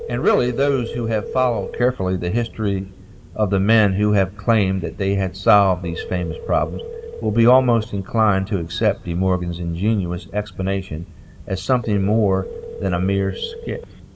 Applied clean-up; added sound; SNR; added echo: none; Telephone; 14 dB; reverberation time 1.6 s.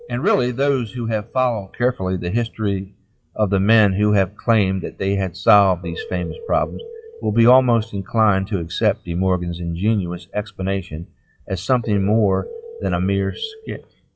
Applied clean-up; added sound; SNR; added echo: classical method WPE with log-MMSE.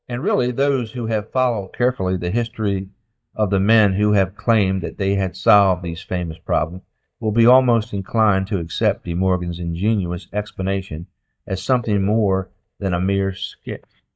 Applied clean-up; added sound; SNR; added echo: neural mask model DeepFilterNet 3.